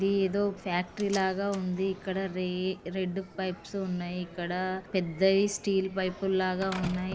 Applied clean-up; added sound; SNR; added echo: none; Slam; 16 dB; none.